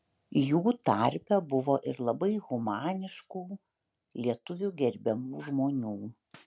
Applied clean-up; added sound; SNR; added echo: none; none; none; none.